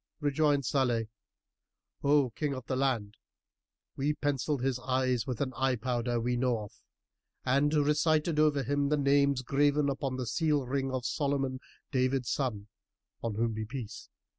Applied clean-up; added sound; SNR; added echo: none; none; none; none.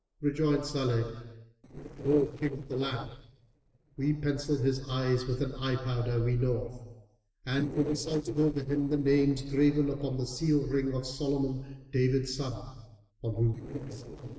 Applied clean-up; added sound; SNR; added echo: neural separator model SepFormer DNS4.